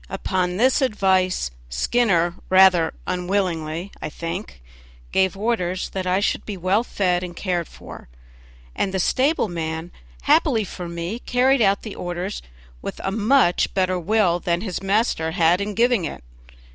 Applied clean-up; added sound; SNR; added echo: none; none; none; none.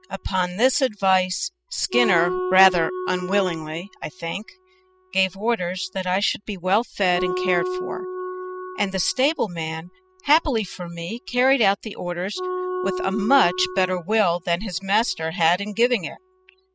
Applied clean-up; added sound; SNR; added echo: classical method spectral subtraction.